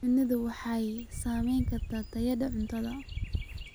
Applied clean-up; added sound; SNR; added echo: none; Bird vocalization, bird call, bird song; 7 dB; none.